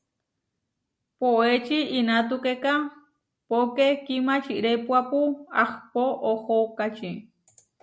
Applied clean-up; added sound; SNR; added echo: none; none; none; none.